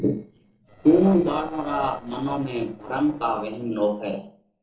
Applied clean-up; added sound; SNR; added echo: neural separator model SepFormer DNS4.